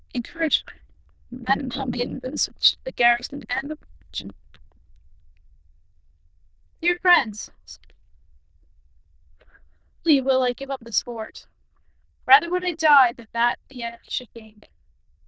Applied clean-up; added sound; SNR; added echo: neural diffusion model UNIVERSE++.